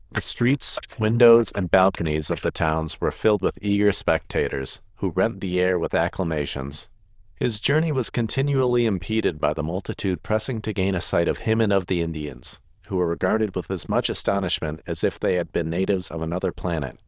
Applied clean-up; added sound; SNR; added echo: neural diffusion model UNIVERSE++.